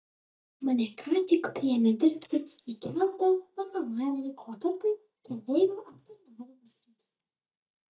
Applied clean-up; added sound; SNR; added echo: neural mask model DeepFilterNet 3.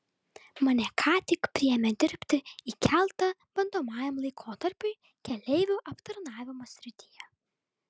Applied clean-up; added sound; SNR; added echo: none; none; none; none.